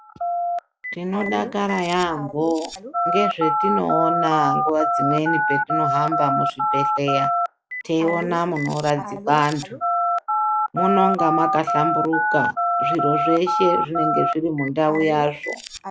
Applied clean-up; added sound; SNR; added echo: classical method log-MMSE.